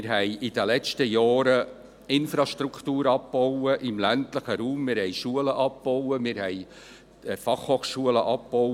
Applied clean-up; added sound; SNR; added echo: none; none; none; none.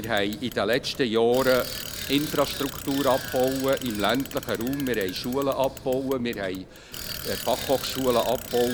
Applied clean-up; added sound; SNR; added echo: none; Bicycle; 11 dB; none.